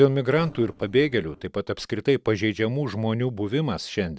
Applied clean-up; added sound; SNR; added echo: neural separator model SepFormer DNS4.